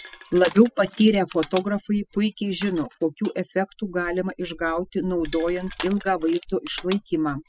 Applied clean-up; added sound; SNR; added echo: classical method spectral subtraction.